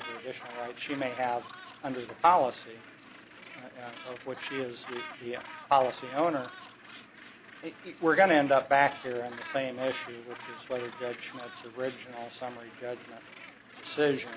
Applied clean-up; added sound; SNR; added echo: none; Gull, seagull; 15 dB; none.